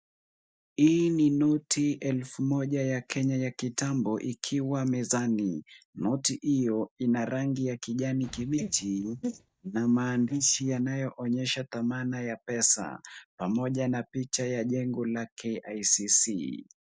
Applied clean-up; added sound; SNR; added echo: neural mask model DeepFilterNet 3.